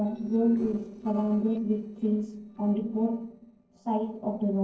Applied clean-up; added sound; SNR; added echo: neural separator model SepFormer DNS4.